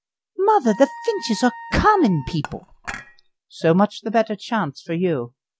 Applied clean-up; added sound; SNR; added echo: none; Wind instrument, woodwind instrument + Dishes, pots, and pans / Chink, clink; 15 dB; none.